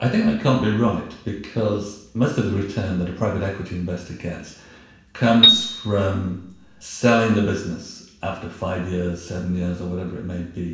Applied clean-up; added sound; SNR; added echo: none; Piano; -3 dB; reverberation time 0.7 s.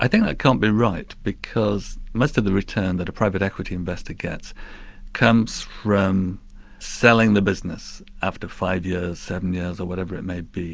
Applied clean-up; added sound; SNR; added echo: none; none; none; none.